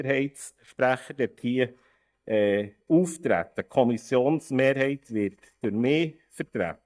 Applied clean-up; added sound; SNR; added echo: neural mask model DeepFilterNet 3.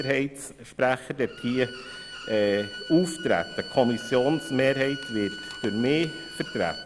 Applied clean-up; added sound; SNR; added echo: none; Bowed string instrument; 14 dB; none.